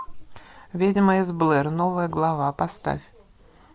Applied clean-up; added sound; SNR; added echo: none; none; none; none.